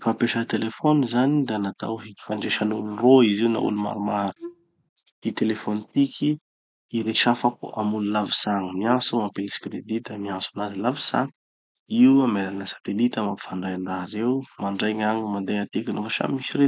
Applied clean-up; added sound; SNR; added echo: none; Wind instrument, woodwind instrument; 17 dB; none.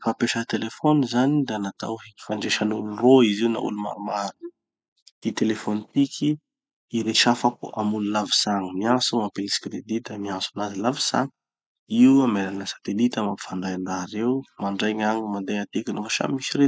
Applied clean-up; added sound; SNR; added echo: classical method spectral subtraction.